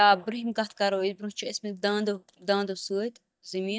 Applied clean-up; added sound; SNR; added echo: neural mask model DeepFilterNet 3.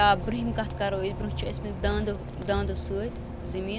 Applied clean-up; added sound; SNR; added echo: none; Bus; 4 dB; none.